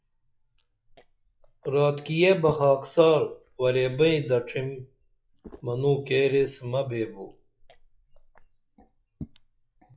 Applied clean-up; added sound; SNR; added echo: classical method log-MMSE.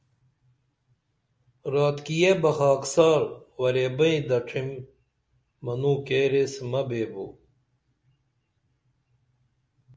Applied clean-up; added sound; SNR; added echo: none; none; none; none.